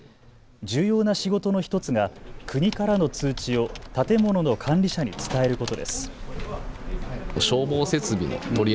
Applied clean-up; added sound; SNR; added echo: none; none; none; none.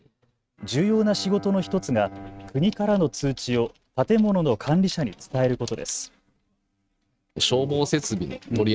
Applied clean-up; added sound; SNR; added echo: neural mask model RNNoise.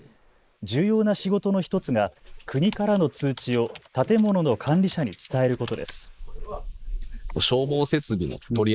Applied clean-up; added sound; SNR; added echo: neural mask model Resemble Enhance denoiser.